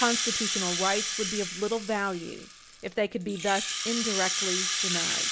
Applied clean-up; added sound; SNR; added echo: none; Rattle (instrument); 0 dB; none.